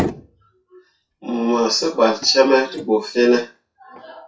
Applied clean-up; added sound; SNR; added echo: classical method WPE with log-MMSE.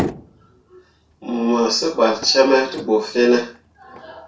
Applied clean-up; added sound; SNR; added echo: none; Motor vehicle (road); 15 dB; reverberation time 0.3 s.